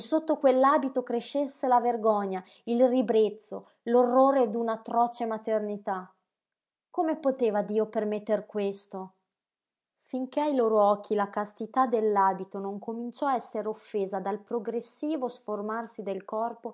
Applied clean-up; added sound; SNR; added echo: none; none; none; none.